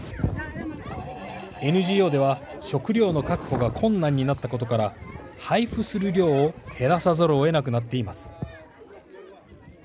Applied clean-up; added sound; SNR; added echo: none; Fart; 15 dB; none.